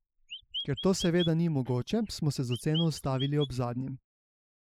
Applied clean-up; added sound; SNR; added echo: neural mask model Resemble Enhance denoiser.